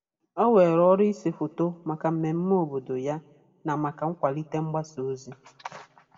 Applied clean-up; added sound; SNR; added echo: none; none; none; reverberation time 0.9 s.